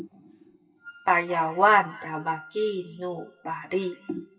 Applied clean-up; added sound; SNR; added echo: classical method WPE with log-MMSE.